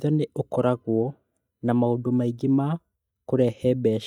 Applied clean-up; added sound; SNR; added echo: neural mask model DeepFilterNet 3.